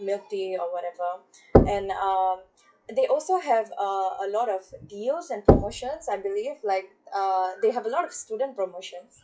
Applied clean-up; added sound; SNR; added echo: classical method WPE with log-MMSE.